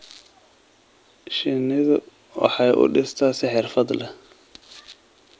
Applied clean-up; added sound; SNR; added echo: none; none; none; none.